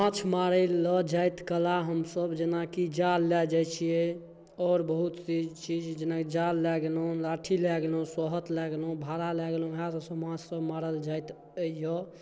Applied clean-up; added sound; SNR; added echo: none; none; none; none.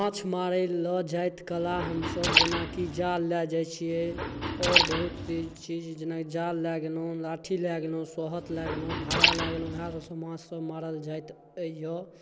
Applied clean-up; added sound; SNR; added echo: none; Liquid; -2 dB; none.